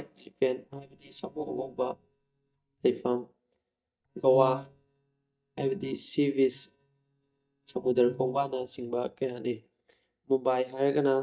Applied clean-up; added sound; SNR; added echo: neural mask model DeepFilterNet 3.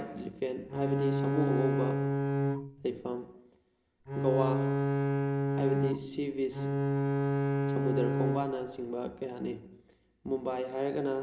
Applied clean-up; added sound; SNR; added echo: none; Bowed string instrument; -5 dB; reverberation time 0.3 s.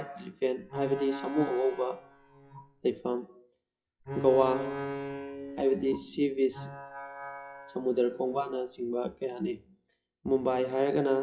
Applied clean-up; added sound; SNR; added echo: classical method WPE with log-MMSE.